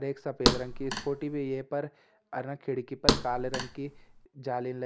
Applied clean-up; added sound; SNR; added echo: none; Thump, thud; -3 dB; none.